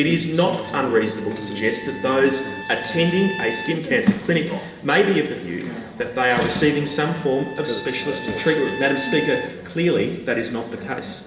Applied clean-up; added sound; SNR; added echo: none; Trumpet; 13 dB; reverberation time 2.2 s.